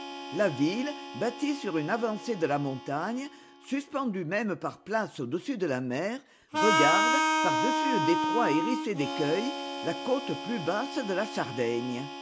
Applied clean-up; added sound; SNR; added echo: none; Harmonica; 2 dB; none.